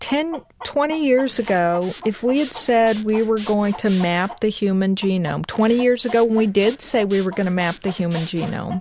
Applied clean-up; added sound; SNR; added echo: none; Chicken, rooster + Zipper (clothing) / Sawing; 17 dB; none.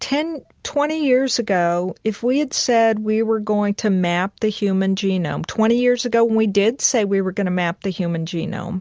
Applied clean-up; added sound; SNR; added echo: none; none; none; none.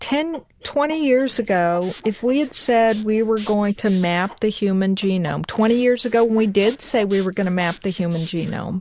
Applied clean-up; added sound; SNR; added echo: neural mask model Resemble Enhance denoiser.